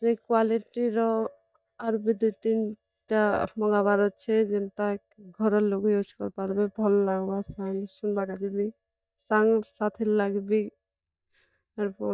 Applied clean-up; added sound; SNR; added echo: neural mask model DeepFilterNet 3.